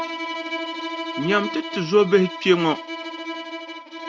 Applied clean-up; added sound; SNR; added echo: none; Bowed string instrument; 7 dB; none.